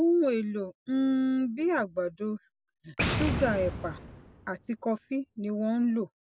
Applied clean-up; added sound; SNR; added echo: none; Boom; 7 dB; none.